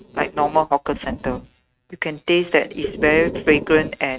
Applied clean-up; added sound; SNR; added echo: neural mask model RNNoise.